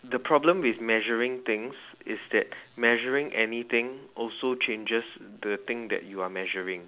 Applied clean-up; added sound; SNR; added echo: none; none; none; none.